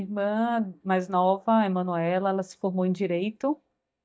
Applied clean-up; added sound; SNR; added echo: neural mask model DeepFilterNet 3.